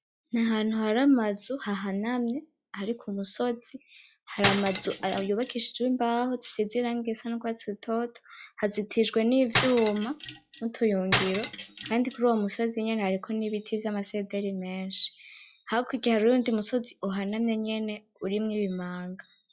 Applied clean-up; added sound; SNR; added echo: classical method log-MMSE.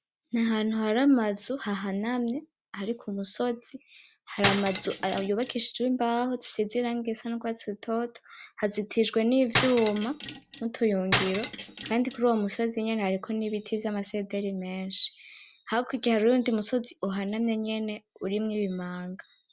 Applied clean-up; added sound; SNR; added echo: none; Cutlery, silverware; 1 dB; none.